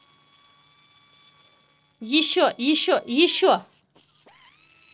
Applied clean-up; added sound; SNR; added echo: neural separator model SepFormer DNS4.